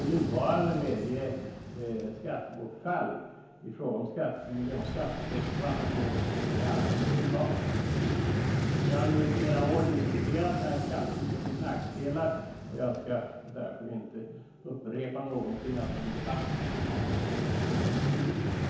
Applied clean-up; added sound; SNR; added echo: none; Vehicle; -2 dB; reverberation time 1.0 s.